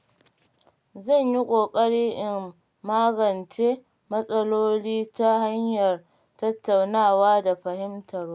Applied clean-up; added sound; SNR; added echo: none; none; none; none.